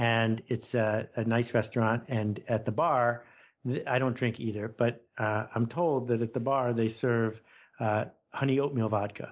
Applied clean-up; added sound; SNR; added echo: none; none; none; none.